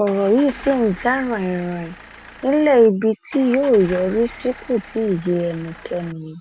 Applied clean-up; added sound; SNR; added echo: none; Engine starting / Car; 19 dB; none.